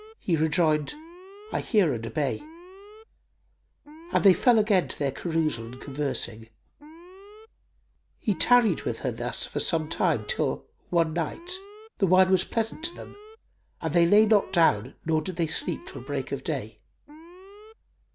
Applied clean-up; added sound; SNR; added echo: none; Alarm; 20 dB; none.